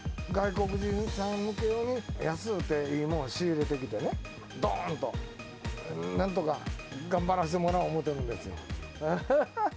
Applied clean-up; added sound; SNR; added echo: none; none; none; none.